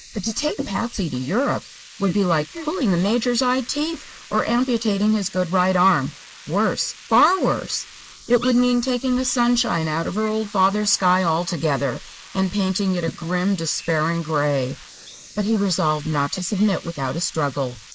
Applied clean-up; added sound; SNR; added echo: neural mask model Resemble Enhance denoiser.